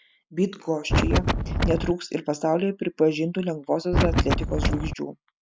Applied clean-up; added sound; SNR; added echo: none; Wind; -4 dB; none.